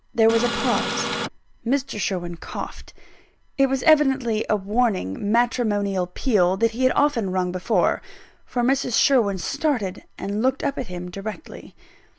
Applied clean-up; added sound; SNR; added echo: none; Printer; 3 dB; none.